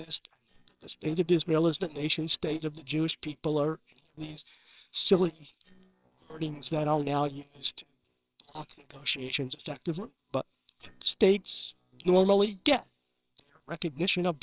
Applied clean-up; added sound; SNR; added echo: neural separator model SepFormer WHAMR!.